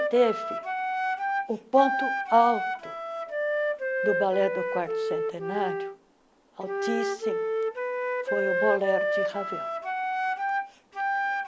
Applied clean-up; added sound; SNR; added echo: none; Wind instrument, woodwind instrument; -1 dB; none.